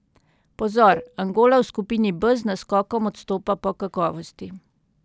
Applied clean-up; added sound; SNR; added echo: none; Cowbell; 17 dB; none.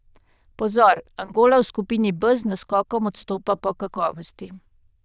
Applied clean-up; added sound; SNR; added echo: neural diffusion model UNIVERSE++.